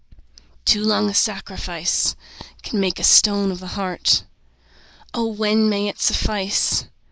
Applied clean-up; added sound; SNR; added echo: neural mask model Resemble Enhance denoiser.